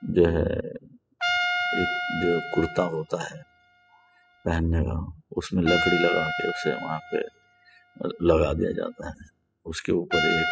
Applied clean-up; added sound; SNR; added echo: classical method spectral subtraction.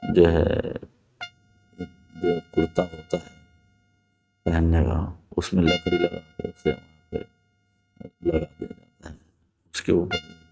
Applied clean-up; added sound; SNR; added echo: neural mask model RNNoise.